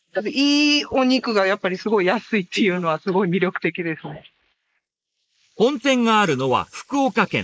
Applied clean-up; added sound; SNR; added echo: neural mask model Resemble Enhance denoiser.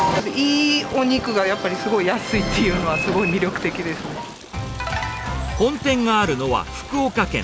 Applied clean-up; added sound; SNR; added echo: none; Stream; 19 dB; none.